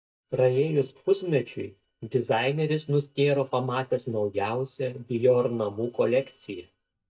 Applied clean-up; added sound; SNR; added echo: neural mask model DeepFilterNet 3.